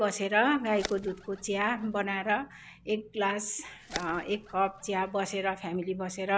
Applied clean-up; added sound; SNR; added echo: none; Bird; 17 dB; none.